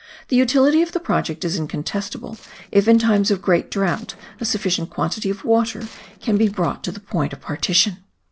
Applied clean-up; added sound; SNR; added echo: neural separator model SepFormer DNS4.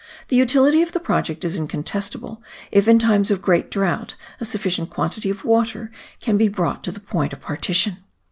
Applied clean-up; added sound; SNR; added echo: none; none; none; none.